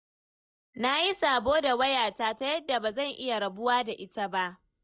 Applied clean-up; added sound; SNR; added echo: neural mask model DeepFilterNet 3.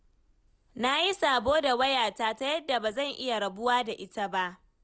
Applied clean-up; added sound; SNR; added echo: none; none; none; none.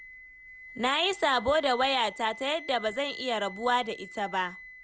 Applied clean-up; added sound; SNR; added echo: none; Wind instrument, woodwind instrument; 16 dB; none.